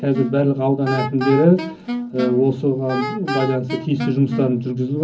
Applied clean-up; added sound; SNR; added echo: none; Wind instrument, woodwind instrument; 9 dB; reverberation time 0.4 s.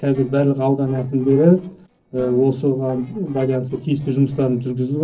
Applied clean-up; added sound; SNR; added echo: neural separator model SepFormer DNS4.